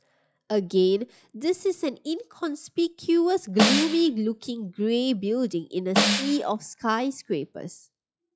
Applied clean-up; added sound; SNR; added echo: classical method log-MMSE.